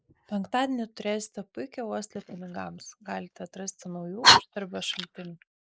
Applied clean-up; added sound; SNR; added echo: neural mask model Resemble Enhance denoiser.